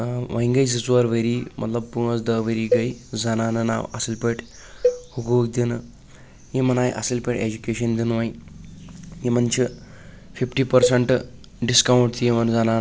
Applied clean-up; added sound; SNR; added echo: none; Cowbell; 7 dB; none.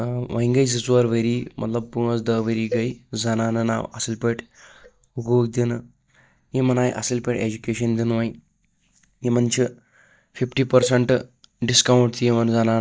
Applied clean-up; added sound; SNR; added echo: neural mask model DeepFilterNet 3.